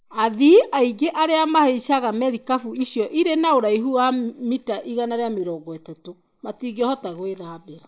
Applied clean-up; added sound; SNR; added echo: neural mask model Resemble Enhance denoiser.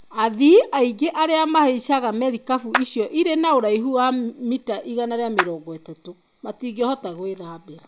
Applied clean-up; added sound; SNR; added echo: none; Clapping; 9 dB; none.